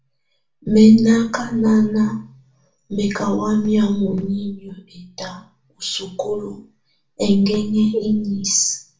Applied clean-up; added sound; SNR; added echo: none; none; none; reverberation time 0.3 s.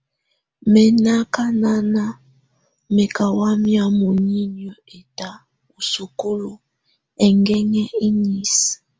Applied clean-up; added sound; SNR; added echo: none; none; none; none.